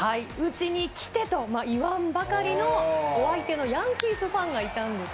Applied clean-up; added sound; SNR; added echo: none; none; none; none.